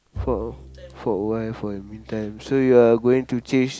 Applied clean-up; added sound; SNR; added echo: none; Bowed string instrument; 18 dB; none.